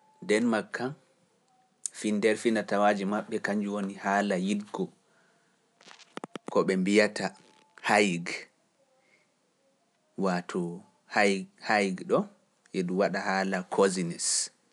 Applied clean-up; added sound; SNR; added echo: none; none; none; none.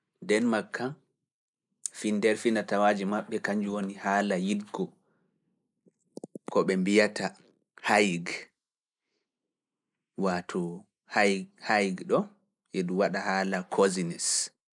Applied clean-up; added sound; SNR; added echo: neural mask model Resemble Enhance denoiser.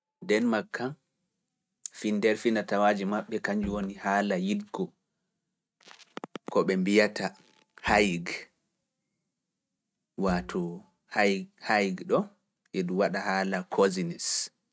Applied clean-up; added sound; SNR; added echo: neural mask model RNNoise.